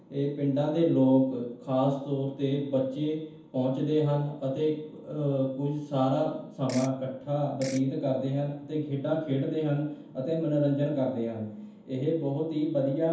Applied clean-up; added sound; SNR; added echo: none; Ratchet, pawl / Percussion; 16 dB; reverberation time 0.7 s.